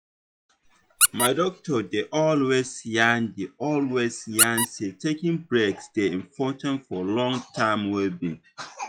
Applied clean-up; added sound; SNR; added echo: classical method log-MMSE.